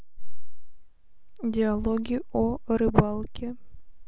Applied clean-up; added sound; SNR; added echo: none; none; none; none.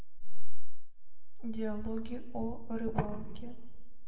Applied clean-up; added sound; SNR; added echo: none; none; none; reverberation time 1.4 s.